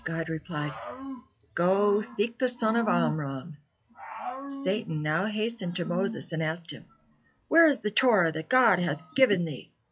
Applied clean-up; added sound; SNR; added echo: classical method log-MMSE.